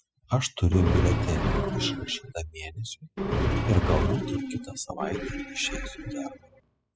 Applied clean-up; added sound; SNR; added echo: classical method spectral subtraction.